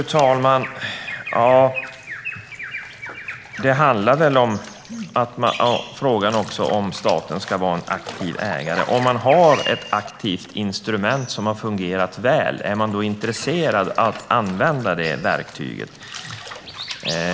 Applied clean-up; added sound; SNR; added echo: none; Bathtub (filling or washing) + Bird vocalization, bird call, bird song; 14 dB; none.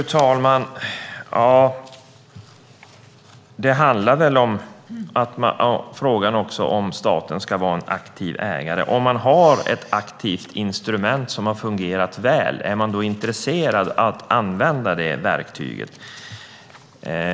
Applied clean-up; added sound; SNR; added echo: none; none; none; none.